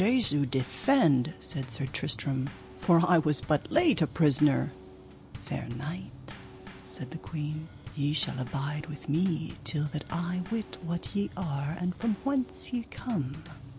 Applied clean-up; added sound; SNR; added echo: none; Bass drum / Snare drum / Drum kit; 17 dB; none.